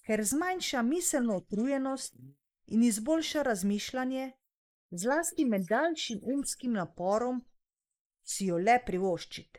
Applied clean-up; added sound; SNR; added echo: neural mask model Resemble Enhance denoiser.